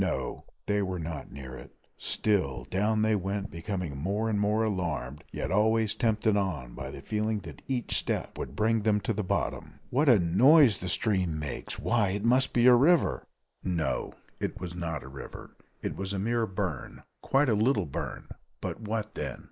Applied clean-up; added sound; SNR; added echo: neural mask model Resemble Enhance denoiser.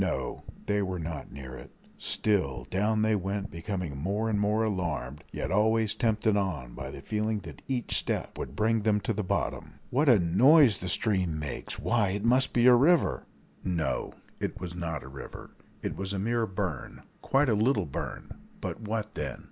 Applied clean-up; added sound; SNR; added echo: none; Tap; 19 dB; none.